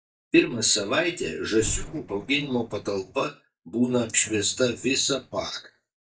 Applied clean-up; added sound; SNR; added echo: neural mask model DeepFilterNet 3.